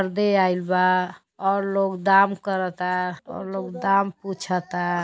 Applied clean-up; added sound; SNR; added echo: none; none; none; none.